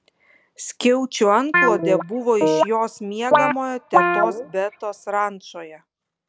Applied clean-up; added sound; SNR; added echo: none; Guitar; -2 dB; none.